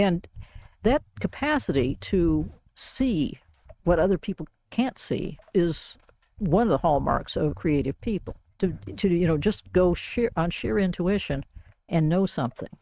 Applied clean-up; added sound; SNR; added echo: neural mask model RNNoise.